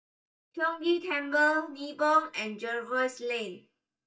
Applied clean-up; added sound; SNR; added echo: neural mask model DeepFilterNet 3.